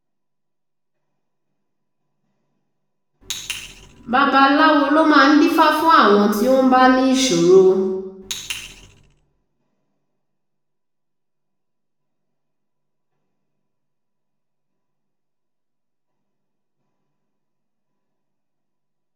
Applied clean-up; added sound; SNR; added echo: none; none; none; reverberation time 0.8 s.